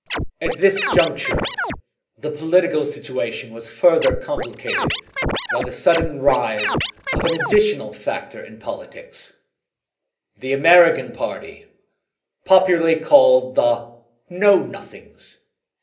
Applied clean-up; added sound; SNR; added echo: none; Scratching (performance technique); 3 dB; reverberation time 0.5 s.